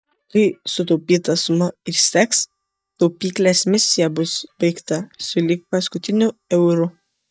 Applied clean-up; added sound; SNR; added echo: neural mask model DeepFilterNet 3.